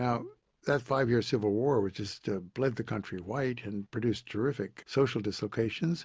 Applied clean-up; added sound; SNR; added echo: none; none; none; none.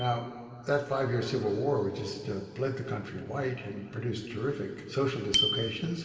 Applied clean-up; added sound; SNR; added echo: none; Bicycle bell; 7 dB; reverberation time 2.5 s.